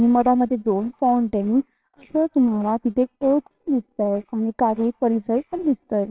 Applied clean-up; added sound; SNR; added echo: neural separator model SepFormer WHAMR!.